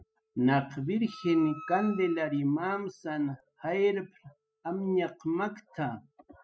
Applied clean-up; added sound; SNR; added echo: classical method spectral subtraction.